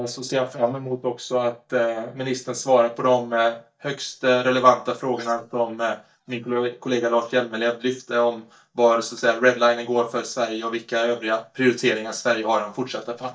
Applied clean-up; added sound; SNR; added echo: neural mask model DeepFilterNet 3.